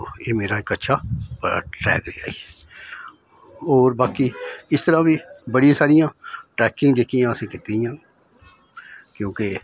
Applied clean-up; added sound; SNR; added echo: none; none; none; none.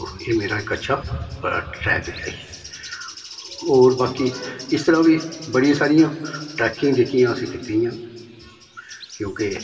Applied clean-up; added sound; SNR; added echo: none; Bird; 19 dB; reverberation time 2.2 s.